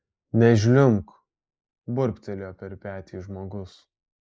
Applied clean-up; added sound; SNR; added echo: neural mask model Resemble Enhance denoiser.